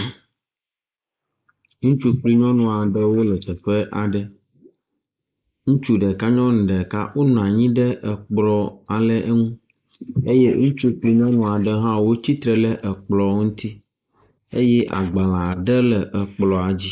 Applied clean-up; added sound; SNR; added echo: neural mask model Resemble Enhance denoiser.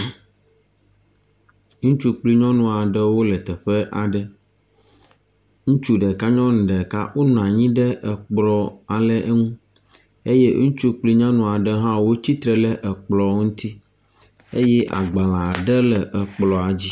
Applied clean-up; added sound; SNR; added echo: none; none; none; none.